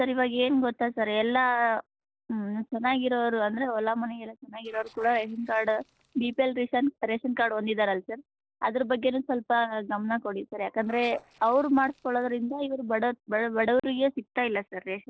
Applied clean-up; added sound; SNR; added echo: neural separator model SepFormer DNS4.